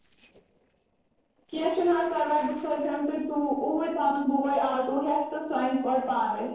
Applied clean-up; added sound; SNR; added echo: neural separator model SepFormer DNS4.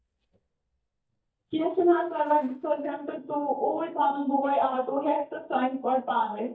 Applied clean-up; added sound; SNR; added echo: neural mask model DeepFilterNet 3.